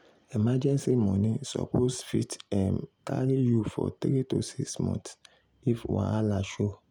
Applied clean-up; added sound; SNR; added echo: none; none; none; none.